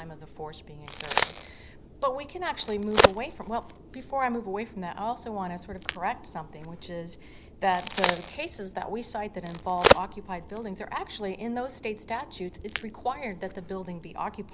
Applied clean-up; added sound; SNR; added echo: none; Crack; -1 dB; none.